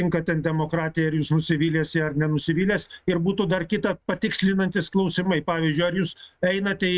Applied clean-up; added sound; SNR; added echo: neural mask model RNNoise.